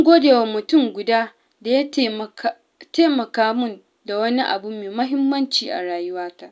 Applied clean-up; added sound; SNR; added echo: none; none; none; none.